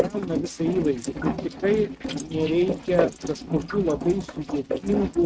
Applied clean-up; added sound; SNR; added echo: neural mask model RNNoise.